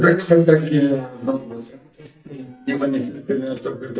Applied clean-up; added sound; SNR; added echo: neural mask model DeepFilterNet 3.